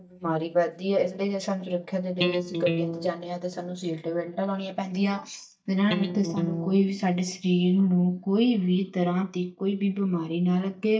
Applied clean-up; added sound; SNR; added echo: neural mask model DeepFilterNet 3.